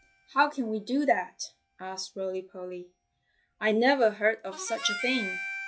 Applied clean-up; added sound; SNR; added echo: classical method log-MMSE.